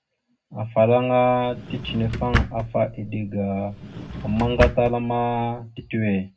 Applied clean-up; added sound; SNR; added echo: none; Drawer open or close; 6 dB; reverberation time 0.3 s.